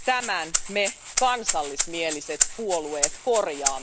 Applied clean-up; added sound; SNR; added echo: none; Rattle (instrument); 1 dB; none.